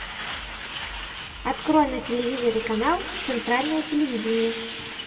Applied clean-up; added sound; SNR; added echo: none; Truck; 9 dB; reverberation time 1.5 s.